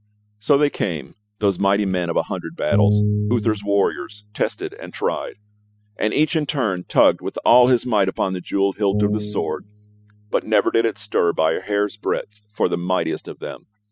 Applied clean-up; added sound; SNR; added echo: classical method spectral subtraction.